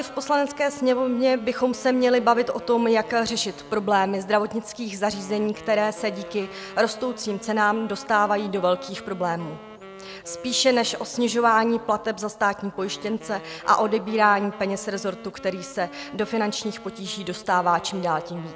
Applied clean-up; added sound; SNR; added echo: none; Wind instrument, woodwind instrument; 17 dB; none.